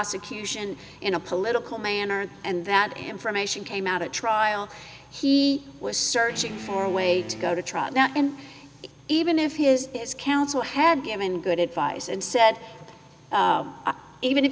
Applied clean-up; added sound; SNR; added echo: none; Guitar; 14 dB; none.